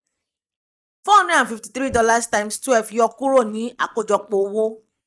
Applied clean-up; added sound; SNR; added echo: neural mask model DeepFilterNet 3.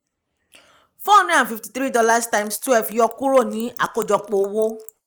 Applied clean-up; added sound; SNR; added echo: neural mask model Resemble Enhance denoiser.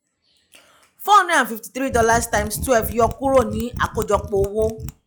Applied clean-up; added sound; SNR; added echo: classical method log-MMSE.